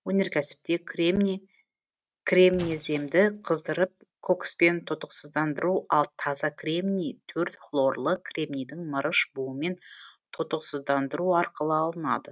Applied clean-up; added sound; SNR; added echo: neural mask model RNNoise.